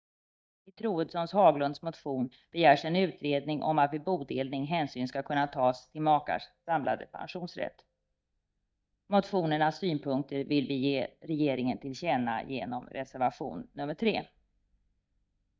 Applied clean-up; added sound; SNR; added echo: neural mask model DeepFilterNet 3.